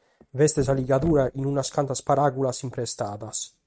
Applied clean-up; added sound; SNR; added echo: neural mask model RNNoise.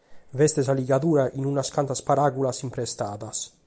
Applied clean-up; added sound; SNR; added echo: none; none; none; none.